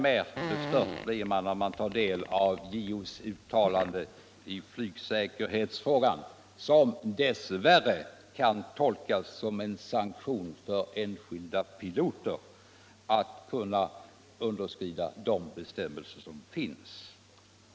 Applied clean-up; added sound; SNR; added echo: none; Fart; 10 dB; none.